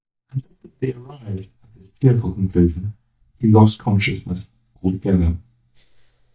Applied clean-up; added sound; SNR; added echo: neural mask model DeepFilterNet 3.